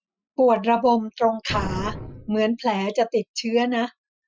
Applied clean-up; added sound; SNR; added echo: classical method Wiener filter.